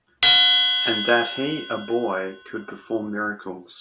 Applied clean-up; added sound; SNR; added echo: none; Bell; -5 dB; none.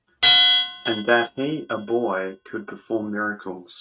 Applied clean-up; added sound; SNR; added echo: neural mask model RNNoise.